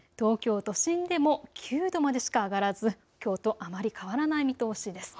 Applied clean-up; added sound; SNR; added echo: none; none; none; none.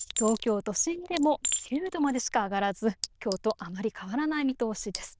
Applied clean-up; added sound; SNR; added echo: neural diffusion model UNIVERSE++.